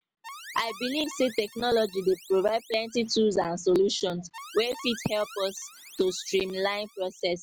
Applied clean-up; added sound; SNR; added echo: none; Alarm; 18 dB; none.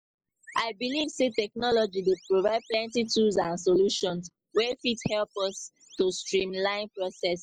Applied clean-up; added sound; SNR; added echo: neural mask model Resemble Enhance denoiser.